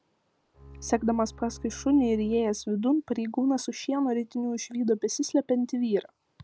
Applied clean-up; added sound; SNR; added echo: none; Bowed string instrument; 20 dB; none.